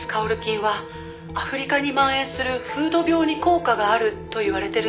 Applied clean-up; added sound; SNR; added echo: none; none; none; none.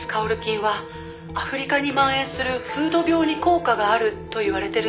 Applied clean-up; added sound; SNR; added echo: none; Electric guitar; 19 dB; none.